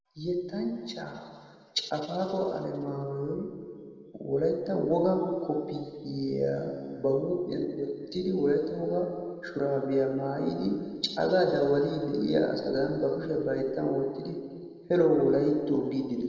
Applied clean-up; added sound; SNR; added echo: none; none; none; reverberation time 2.1 s.